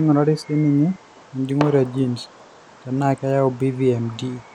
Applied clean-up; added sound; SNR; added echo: none; Fireworks; 17 dB; none.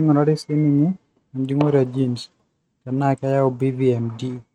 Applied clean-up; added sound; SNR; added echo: neural mask model RNNoise.